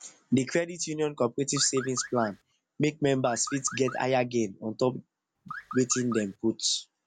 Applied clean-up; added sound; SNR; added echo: none; Car; 13 dB; none.